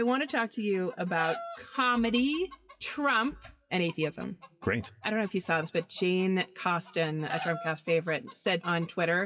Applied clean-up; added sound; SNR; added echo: classical method WPE with log-MMSE.